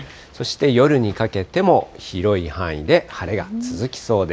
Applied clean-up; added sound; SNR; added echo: none; none; none; none.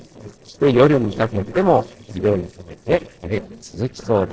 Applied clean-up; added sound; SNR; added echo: neural separator model SepFormer DNS4.